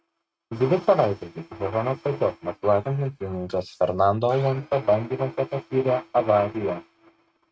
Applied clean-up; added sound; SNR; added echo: neural mask model RNNoise.